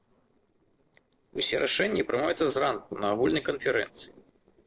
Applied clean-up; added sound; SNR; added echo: neural separator model SepFormer DNS4.